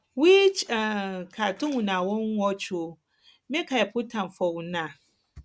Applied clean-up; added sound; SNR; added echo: none; none; none; none.